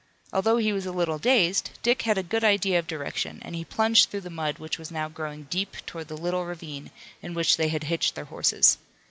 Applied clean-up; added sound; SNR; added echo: none; none; none; none.